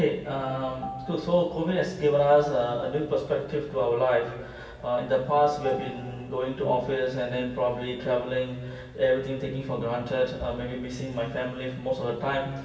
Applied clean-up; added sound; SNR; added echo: none; Marimba, xylophone; 18 dB; reverberation time 2.3 s.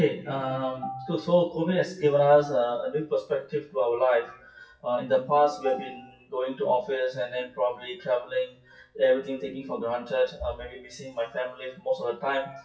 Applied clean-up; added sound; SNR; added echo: classical method WPE with log-MMSE.